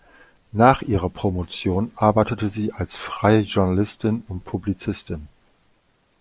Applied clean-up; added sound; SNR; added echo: none; none; none; none.